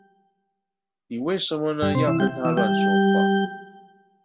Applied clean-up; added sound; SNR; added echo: none; Organ; -5 dB; none.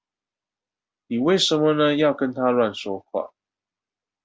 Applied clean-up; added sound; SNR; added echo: none; none; none; none.